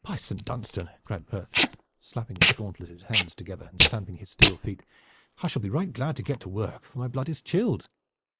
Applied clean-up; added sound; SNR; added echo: neural mask model Resemble Enhance denoiser.